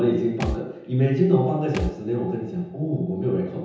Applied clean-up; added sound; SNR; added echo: none; Thump, thud; 11 dB; reverberation time 0.9 s.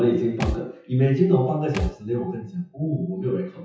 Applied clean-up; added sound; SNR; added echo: classical method WPE with log-MMSE.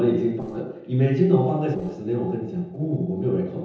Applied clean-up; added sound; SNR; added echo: neural separator model SepFormer DNS4.